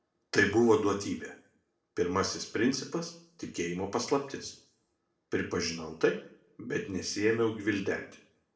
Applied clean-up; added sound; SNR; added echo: none; none; none; reverberation time 0.5 s.